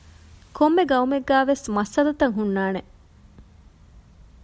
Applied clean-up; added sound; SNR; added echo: none; none; none; none.